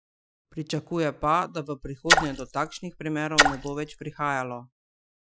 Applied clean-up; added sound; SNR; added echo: classical method Wiener filter.